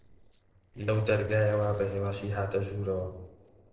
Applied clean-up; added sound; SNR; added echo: neural separator model SepFormer DNS4.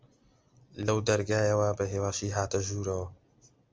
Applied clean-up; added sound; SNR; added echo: none; none; none; none.